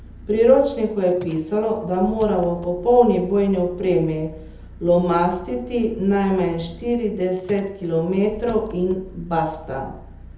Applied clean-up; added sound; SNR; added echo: none; Engine; 18 dB; reverberation time 0.7 s.